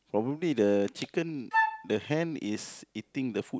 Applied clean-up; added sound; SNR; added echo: none; Wind instrument, woodwind instrument; 0 dB; none.